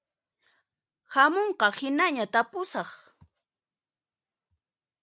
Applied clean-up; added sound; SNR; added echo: none; none; none; none.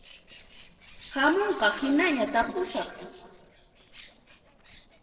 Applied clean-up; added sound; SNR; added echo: neural separator model SepFormer DNS4.